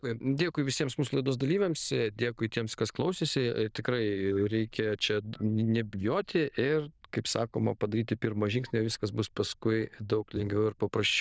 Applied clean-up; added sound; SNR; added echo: neural diffusion model UNIVERSE++.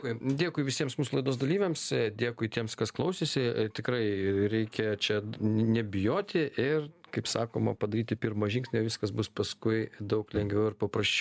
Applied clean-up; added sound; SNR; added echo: none; none; none; none.